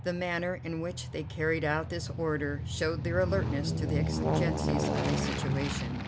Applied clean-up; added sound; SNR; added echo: none; Aircraft; -1 dB; none.